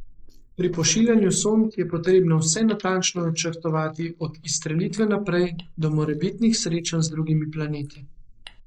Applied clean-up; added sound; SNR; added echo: neural mask model Resemble Enhance denoiser.